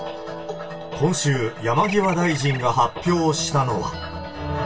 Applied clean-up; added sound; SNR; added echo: none; Bird; 11 dB; reverberation time 0.1 s.